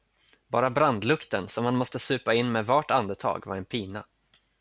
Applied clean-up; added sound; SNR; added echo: none; none; none; none.